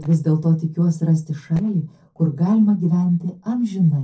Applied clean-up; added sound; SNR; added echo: neural separator model SepFormer DNS4.